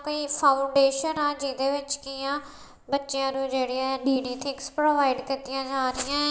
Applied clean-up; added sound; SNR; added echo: none; none; none; none.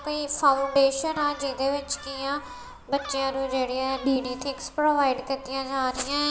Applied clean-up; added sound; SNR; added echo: none; Gull, seagull; 17 dB; none.